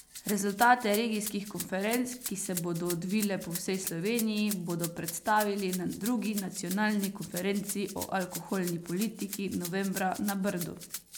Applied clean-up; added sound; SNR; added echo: none; Rattle (instrument); 11 dB; none.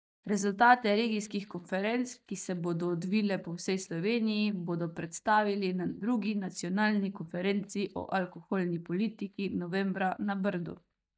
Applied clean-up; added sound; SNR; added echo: neural mask model DeepFilterNet 3.